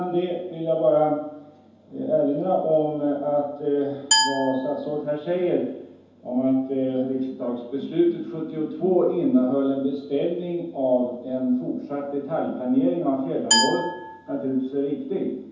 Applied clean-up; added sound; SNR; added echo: none; Glass; 3 dB; reverberation time 0.9 s.